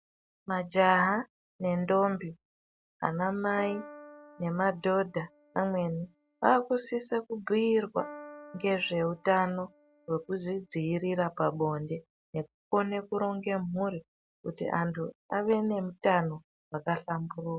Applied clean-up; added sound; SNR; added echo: none; Piano; 20 dB; none.